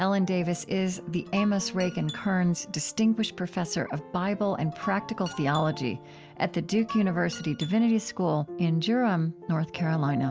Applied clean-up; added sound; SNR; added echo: none; Guitar; 17 dB; none.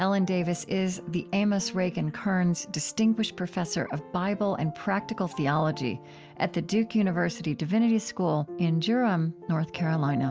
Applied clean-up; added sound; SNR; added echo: none; none; none; none.